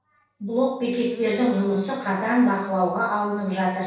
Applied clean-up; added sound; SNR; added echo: neural separator model SepFormer DNS4.